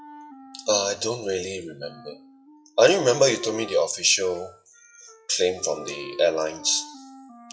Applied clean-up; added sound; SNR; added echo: classical method WPE with log-MMSE.